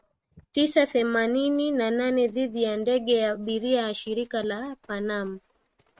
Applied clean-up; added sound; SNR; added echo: neural mask model RNNoise.